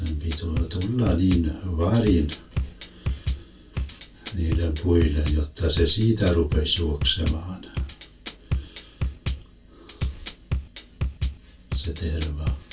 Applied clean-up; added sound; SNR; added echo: none; Bass drum / Drum kit; 5 dB; reverberation time 0.2 s.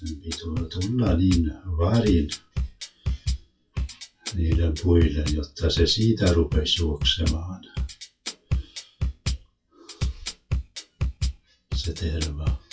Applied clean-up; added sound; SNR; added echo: classical method WPE with log-MMSE.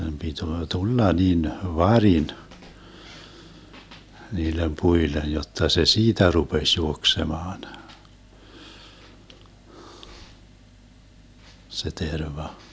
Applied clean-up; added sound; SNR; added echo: none; none; none; none.